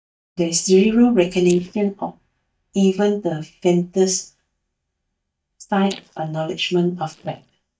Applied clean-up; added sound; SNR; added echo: neural mask model DeepFilterNet 3.